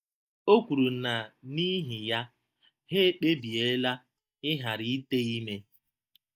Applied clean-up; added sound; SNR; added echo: neural mask model DeepFilterNet 3.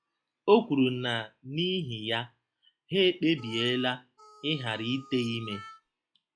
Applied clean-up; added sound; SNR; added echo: classical method log-MMSE.